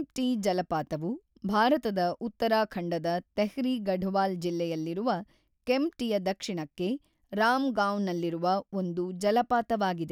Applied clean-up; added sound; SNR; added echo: none; none; none; none.